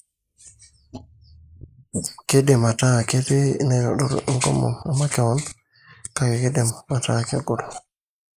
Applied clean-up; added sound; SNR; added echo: neural mask model Resemble Enhance denoiser.